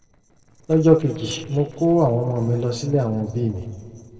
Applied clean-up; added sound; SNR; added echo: neural separator model SepFormer DNS4.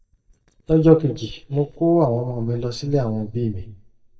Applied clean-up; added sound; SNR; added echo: neural mask model DeepFilterNet 3.